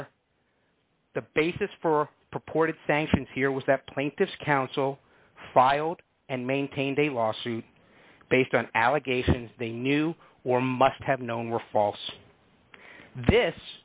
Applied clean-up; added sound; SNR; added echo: none; none; none; none.